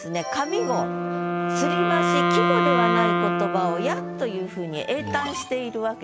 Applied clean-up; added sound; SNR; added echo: none; Wind instrument, woodwind instrument; -2 dB; none.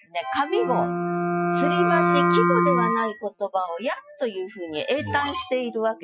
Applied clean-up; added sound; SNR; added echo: classical method Wiener filter.